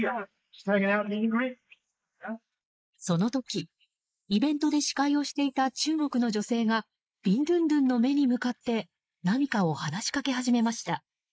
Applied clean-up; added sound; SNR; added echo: neural mask model Resemble Enhance denoiser.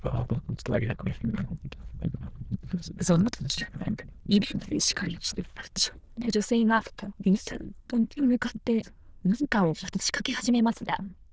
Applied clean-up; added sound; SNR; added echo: neural diffusion model UNIVERSE++.